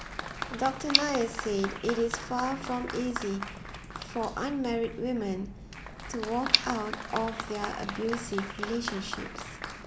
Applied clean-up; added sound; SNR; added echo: none; Applause + Tick; 4 dB; none.